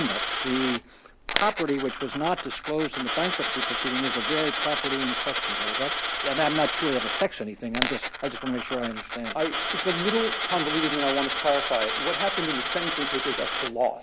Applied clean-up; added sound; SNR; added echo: none; Coin (dropping); 1 dB; none.